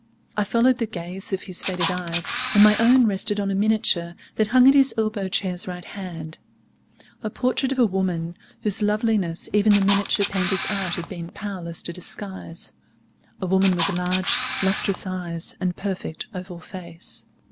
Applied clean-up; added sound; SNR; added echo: none; Camera; 2 dB; none.